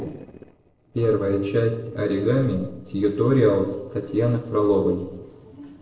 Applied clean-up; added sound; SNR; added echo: neural separator model SepFormer DNS4.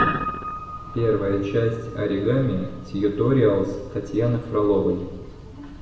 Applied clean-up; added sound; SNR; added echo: none; Piano; 12 dB; reverberation time 0.9 s.